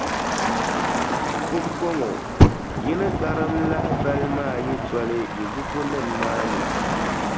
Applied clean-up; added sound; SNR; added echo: none; Motor vehicle (road) + Fire; -5 dB; none.